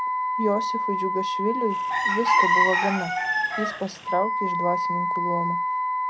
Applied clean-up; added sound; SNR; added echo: none; Wind instrument, woodwind instrument + Chicken, rooster; -5 dB; none.